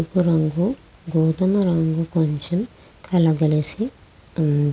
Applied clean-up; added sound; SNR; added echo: none; none; none; none.